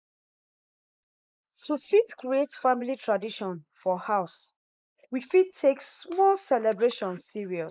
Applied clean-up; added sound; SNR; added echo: neural mask model Resemble Enhance denoiser.